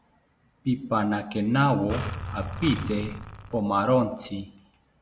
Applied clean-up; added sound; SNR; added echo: none; Engine; 8 dB; none.